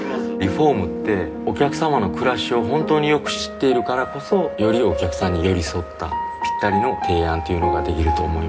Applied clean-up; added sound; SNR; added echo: none; none; none; reverberation time 0.3 s.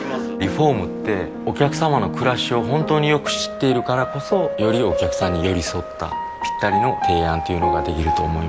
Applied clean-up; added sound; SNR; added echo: none; none; none; none.